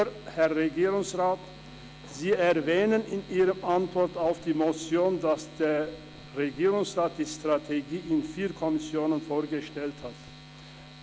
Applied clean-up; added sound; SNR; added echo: none; none; none; none.